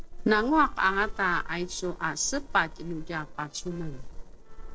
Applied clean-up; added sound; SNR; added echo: neural separator model SepFormer DNS4.